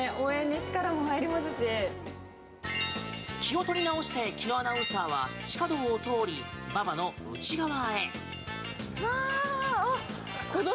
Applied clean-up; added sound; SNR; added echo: none; none; none; none.